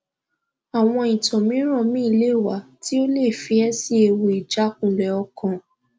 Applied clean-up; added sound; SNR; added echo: none; none; none; none.